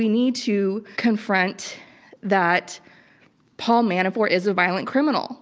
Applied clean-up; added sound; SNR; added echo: none; none; none; none.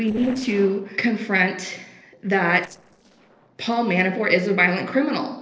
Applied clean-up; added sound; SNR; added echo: neural separator model SepFormer DNS4.